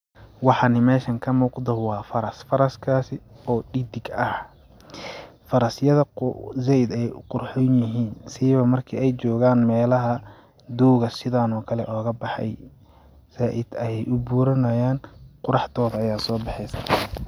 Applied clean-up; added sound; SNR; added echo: none; none; none; none.